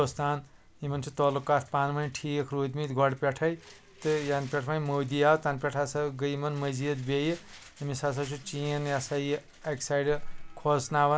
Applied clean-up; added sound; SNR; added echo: none; none; none; none.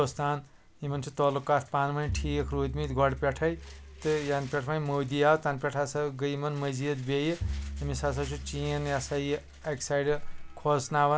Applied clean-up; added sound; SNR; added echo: none; Bowed string instrument; 10 dB; none.